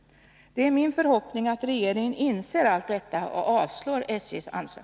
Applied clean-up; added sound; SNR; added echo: none; none; none; none.